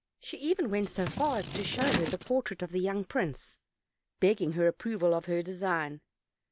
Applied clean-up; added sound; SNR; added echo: none; Scissors; 4 dB; none.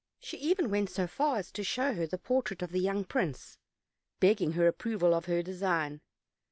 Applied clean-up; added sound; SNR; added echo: none; none; none; none.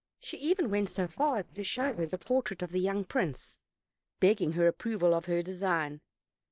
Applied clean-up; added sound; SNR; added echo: neural separator model SepFormer DNS4.